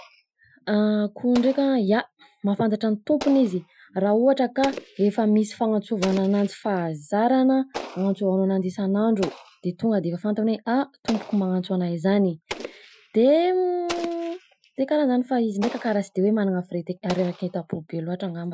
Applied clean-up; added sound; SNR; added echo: classical method Wiener filter.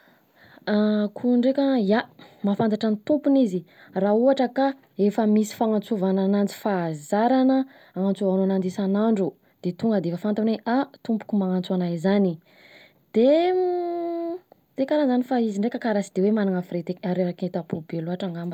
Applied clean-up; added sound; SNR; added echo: none; none; none; none.